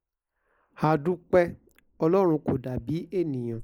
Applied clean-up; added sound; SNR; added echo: neural mask model Resemble Enhance denoiser.